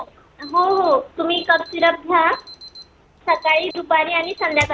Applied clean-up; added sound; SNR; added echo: none; Alarm; 20 dB; none.